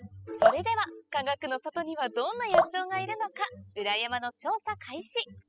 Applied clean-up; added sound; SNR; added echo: classical method spectral subtraction.